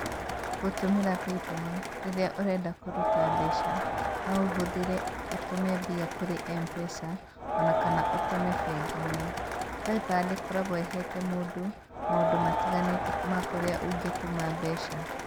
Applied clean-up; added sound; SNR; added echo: none; Crowd; 0 dB; none.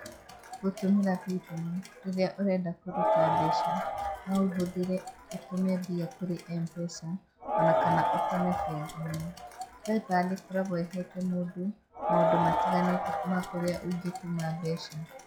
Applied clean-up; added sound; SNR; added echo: classical method log-MMSE.